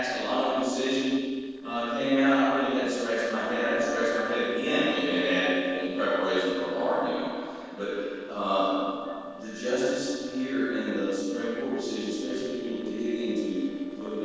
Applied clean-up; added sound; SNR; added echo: neural separator model SepFormer DNS4.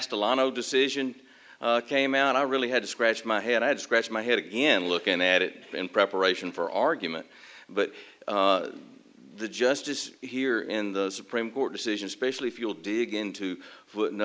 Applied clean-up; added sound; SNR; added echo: none; none; none; none.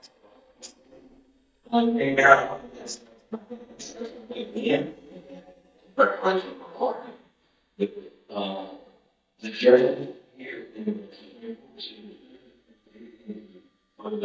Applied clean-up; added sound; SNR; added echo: neural mask model DeepFilterNet 3.